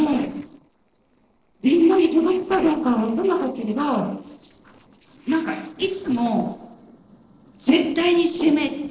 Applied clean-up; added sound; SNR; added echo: neural separator model SepFormer DNS4.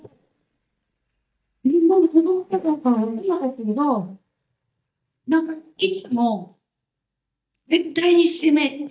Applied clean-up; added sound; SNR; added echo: neural mask model DeepFilterNet 3.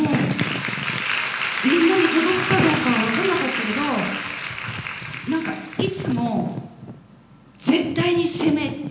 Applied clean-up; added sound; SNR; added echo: none; Wind / Fire; 9 dB; reverberation time 0.9 s.